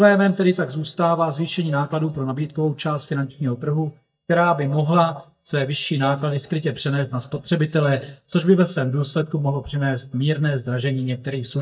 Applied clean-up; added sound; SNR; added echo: neural mask model DeepFilterNet 3.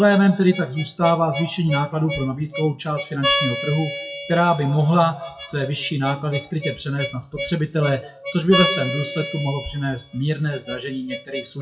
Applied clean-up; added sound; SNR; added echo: classical method WPE with log-MMSE.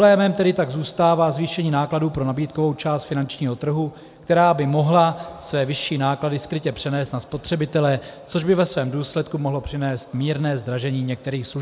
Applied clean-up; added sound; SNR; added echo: none; none; none; none.